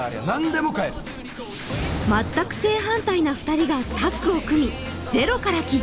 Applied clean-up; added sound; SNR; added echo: none; Rain; 16 dB; none.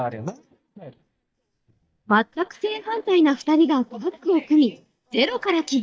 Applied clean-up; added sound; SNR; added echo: neural mask model DeepFilterNet 3.